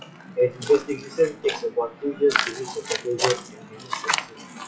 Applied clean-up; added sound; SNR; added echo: classical method WPE with log-MMSE.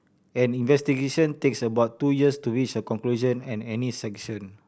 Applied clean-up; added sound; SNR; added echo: none; none; none; none.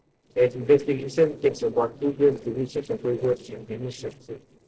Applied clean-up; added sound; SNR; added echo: neural separator model SepFormer DNS4.